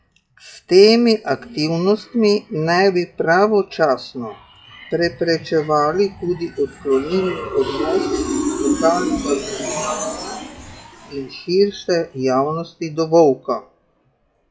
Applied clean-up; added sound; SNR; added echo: classical method WPE with log-MMSE.